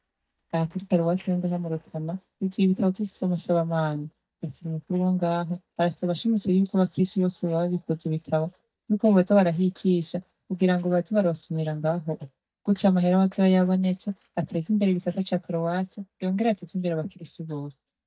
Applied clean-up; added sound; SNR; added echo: neural mask model DeepFilterNet 3.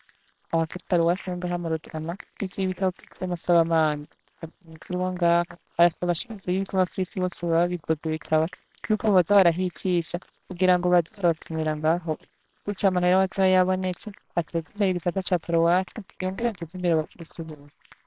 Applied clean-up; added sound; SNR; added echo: neural separator model SepFormer WHAMR!.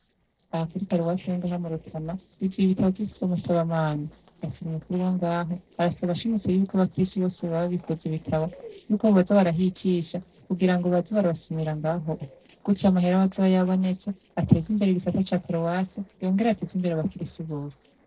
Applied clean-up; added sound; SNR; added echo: neural separator model SepFormer DNS4.